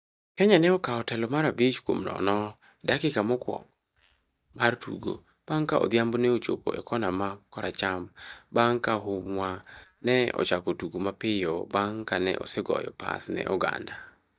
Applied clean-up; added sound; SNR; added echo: neural mask model DeepFilterNet 3.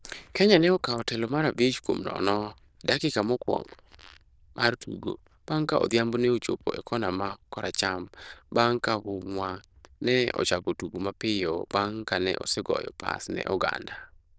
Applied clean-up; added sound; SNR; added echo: neural diffusion model UNIVERSE++.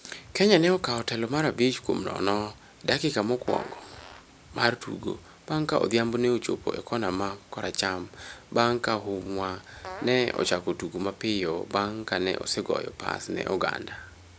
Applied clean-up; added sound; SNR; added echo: none; Fart; 18 dB; none.